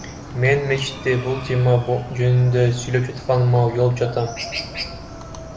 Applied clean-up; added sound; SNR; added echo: none; Chicken, rooster; 13 dB; none.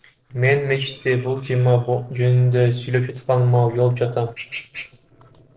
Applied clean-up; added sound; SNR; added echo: neural separator model SepFormer DNS4.